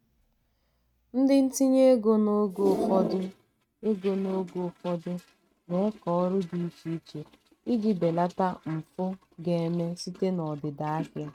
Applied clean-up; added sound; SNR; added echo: neural mask model RNNoise.